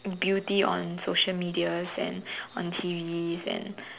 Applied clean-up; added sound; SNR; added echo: none; none; none; none.